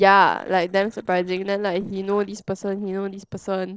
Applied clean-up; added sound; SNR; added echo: neural separator model SepFormer DNS4.